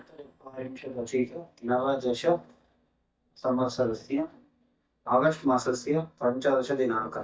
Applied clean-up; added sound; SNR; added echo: neural mask model DeepFilterNet 3.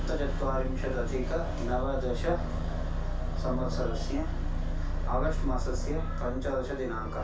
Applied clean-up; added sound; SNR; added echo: none; Aircraft; -4 dB; reverberation time 0.3 s.